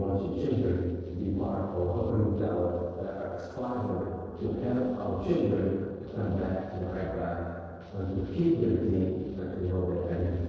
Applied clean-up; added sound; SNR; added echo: neural separator model SepFormer DNS4.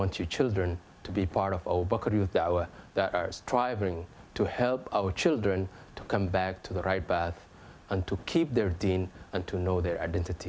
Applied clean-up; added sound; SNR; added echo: none; none; none; none.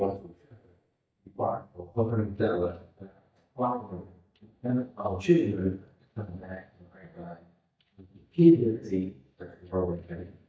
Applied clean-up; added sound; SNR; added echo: neural mask model DeepFilterNet 3.